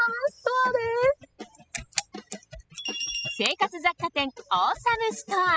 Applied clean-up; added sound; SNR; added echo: classical method spectral subtraction.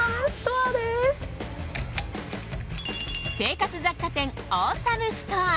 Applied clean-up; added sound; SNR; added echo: none; Camera; 14 dB; none.